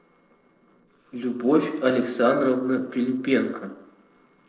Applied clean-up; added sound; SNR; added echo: neural separator model SepFormer DNS4.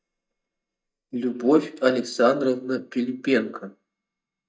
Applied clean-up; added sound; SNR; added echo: neural mask model DeepFilterNet 3.